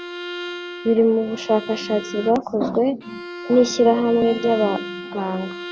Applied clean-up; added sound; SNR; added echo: none; Bowed string instrument; 13 dB; none.